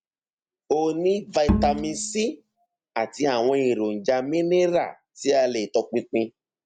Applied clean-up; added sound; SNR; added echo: none; Bowed string instrument; 3 dB; none.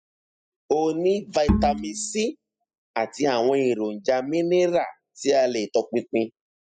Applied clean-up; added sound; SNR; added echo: classical method spectral subtraction.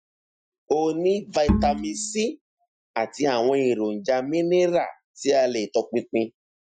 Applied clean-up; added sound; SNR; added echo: classical method Wiener filter.